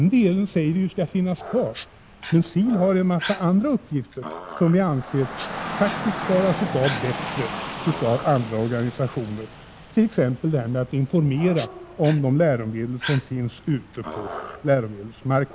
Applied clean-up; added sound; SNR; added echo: none; Dog + Rain / Dog; 11 dB; none.